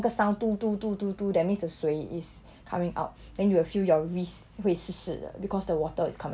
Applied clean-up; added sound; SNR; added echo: none; none; none; none.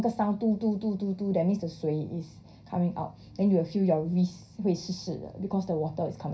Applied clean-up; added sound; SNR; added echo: none; none; none; reverberation time 0.4 s.